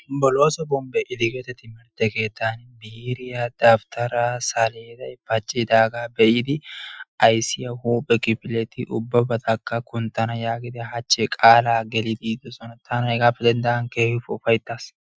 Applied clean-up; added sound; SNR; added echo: classical method Wiener filter.